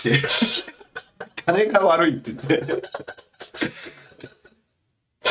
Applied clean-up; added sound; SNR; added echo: neural mask model RNNoise.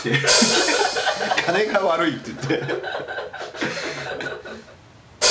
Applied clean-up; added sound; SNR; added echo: none; Hi-hat; 3 dB; none.